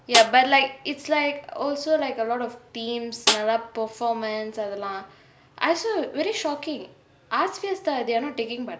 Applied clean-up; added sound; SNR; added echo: none; Snare drum; 3 dB; none.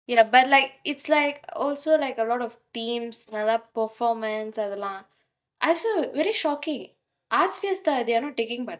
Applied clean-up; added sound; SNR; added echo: neural mask model DeepFilterNet 3.